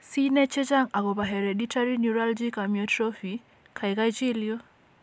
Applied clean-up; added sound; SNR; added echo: none; none; none; none.